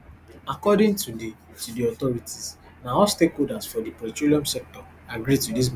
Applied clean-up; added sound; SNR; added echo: none; none; none; none.